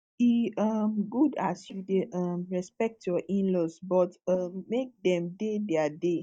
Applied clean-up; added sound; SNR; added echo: neural mask model DeepFilterNet 3.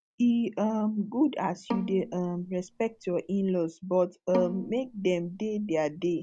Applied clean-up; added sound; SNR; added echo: none; Bowed string instrument; 11 dB; none.